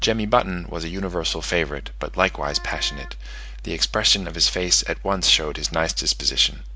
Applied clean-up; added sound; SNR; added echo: none; Wind instrument, woodwind instrument; 20 dB; none.